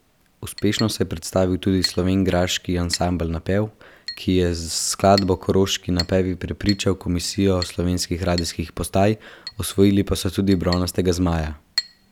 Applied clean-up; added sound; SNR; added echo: none; Chink, clink; 15 dB; none.